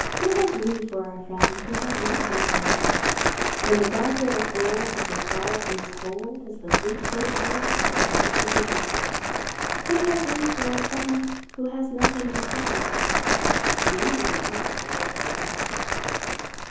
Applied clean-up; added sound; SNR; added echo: none; Crumpling, crinkling; -4 dB; reverberation time 0.7 s.